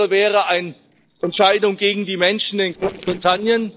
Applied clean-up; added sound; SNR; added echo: neural separator model SepFormer DNS4.